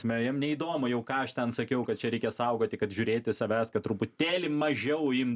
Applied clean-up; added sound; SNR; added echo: none; none; none; none.